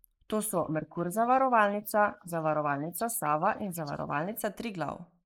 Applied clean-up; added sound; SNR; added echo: neural mask model Resemble Enhance denoiser.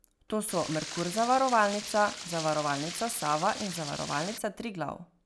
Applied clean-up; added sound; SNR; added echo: none; Stream; 10 dB; none.